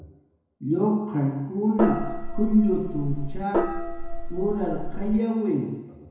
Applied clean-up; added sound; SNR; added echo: none; Gong; 1 dB; reverberation time 1.0 s.